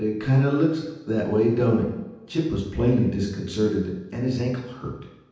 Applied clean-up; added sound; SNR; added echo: none; none; none; reverberation time 0.9 s.